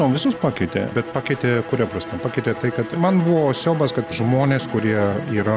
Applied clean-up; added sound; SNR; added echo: none; Bowed string instrument; 13 dB; none.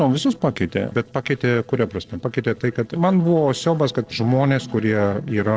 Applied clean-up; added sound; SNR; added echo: neural separator model SepFormer DNS4.